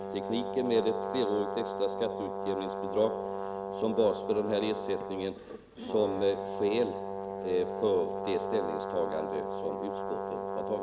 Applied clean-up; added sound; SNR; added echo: none; Brass instrument; 4 dB; none.